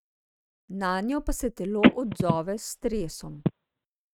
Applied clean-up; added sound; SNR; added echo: neural mask model RNNoise.